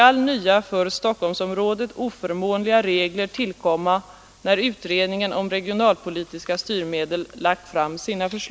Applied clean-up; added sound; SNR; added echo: none; none; none; none.